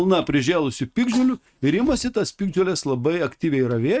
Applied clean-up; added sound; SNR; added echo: neural mask model RNNoise.